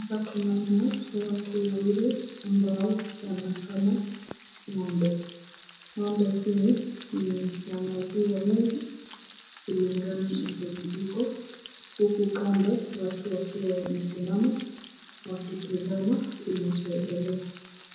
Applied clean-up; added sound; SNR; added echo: none; Frying (food); 12 dB; reverberation time 1.0 s.